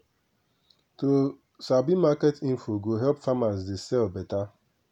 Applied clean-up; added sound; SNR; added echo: none; none; none; none.